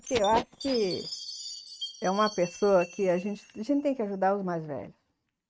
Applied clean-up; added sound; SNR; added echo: neural mask model RNNoise.